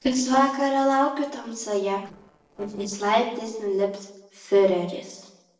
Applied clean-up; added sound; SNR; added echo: neural separator model SepFormer DNS4.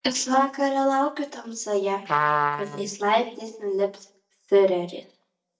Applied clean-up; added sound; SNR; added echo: neural mask model DeepFilterNet 3.